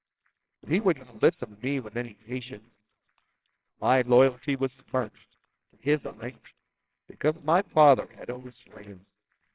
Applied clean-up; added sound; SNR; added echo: neural separator model SepFormer WHAMR!.